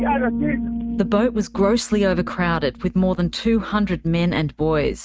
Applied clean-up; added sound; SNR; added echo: neural mask model RNNoise.